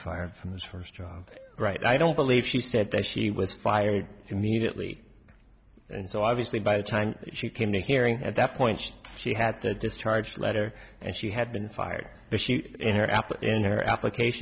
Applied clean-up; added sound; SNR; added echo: none; none; none; none.